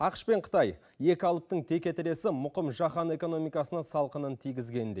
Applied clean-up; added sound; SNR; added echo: none; none; none; none.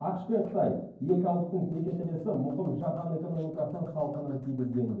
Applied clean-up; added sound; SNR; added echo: neural separator model SepFormer DNS4.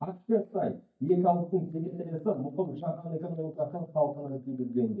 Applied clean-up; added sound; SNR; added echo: neural mask model DeepFilterNet 3.